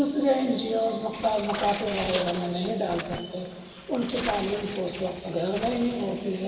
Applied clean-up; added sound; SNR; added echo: none; Bird; 11 dB; reverberation time 2.4 s.